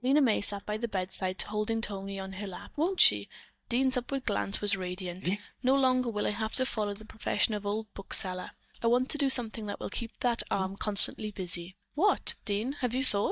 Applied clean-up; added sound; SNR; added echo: neural mask model DeepFilterNet 3.